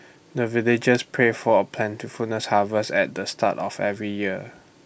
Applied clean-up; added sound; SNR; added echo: none; none; none; none.